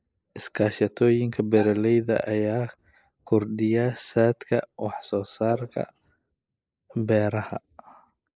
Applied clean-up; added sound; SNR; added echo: neural mask model Resemble Enhance denoiser.